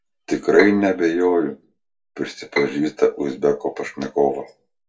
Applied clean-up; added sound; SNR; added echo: none; Bowed string instrument; 11 dB; reverberation time 0.2 s.